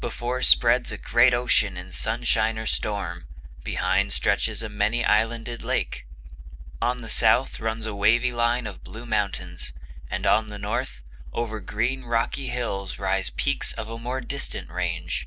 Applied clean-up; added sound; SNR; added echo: none; none; none; none.